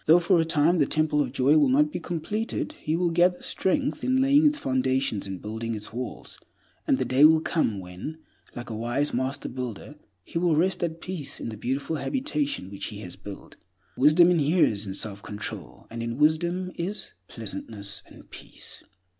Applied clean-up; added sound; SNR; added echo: none; none; none; none.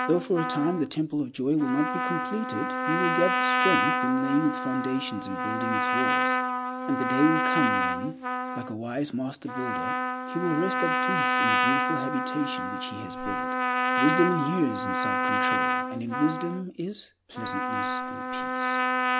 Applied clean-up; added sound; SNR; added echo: none; Trumpet; -2 dB; none.